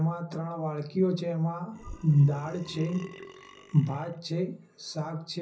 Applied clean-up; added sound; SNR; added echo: none; Burping, eructation; 18 dB; reverberation time 0.5 s.